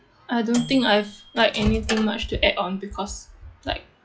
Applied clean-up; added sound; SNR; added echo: classical method log-MMSE.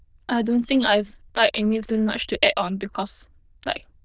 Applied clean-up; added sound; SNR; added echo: neural diffusion model UNIVERSE++.